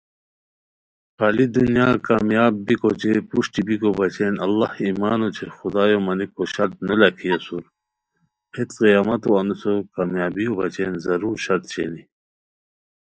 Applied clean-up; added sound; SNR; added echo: neural mask model DeepFilterNet 3.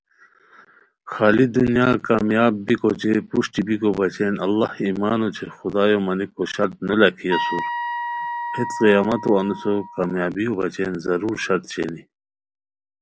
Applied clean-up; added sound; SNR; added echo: none; Wind instrument, woodwind instrument; 7 dB; none.